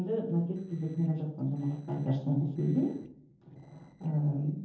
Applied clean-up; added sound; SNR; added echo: neural separator model SepFormer DNS4.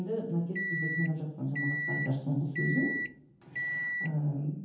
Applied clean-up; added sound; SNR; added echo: none; Microwave oven; 3 dB; reverberation time 0.7 s.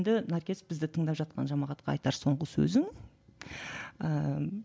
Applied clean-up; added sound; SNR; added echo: none; none; none; none.